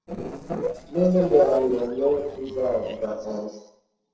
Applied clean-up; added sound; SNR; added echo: neural separator model SepFormer DNS4.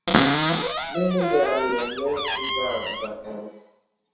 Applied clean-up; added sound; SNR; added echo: none; Cupboard open or close; -3 dB; reverberation time 0.7 s.